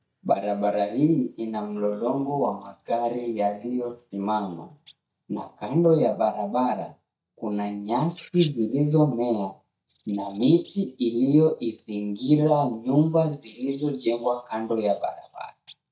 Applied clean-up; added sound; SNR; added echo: neural mask model DeepFilterNet 3.